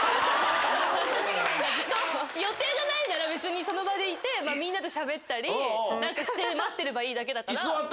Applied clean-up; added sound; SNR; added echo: none; Wind instrument, woodwind instrument; 11 dB; none.